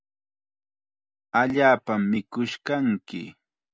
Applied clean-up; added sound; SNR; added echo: none; none; none; none.